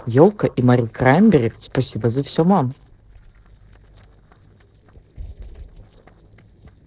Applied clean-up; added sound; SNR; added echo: neural separator model SepFormer DNS4.